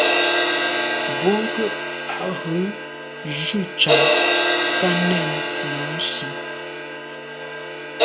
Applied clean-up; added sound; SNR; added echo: none; Crash cymbal; -5 dB; none.